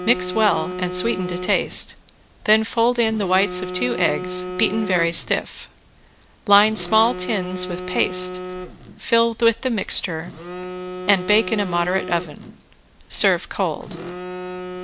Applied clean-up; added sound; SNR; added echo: none; Telephone; 9 dB; none.